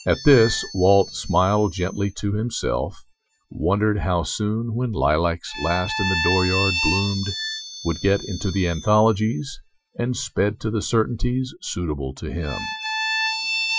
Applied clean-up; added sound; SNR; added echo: classical method Wiener filter.